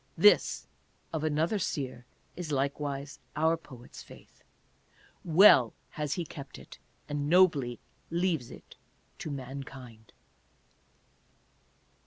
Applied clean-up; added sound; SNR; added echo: none; none; none; none.